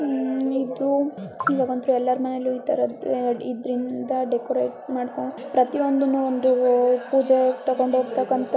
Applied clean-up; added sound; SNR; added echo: none; none; none; none.